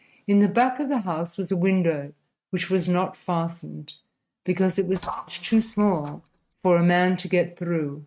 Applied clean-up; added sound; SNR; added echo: neural mask model RNNoise.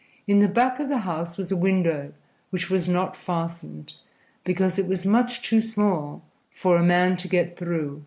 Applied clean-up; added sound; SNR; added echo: none; none; none; none.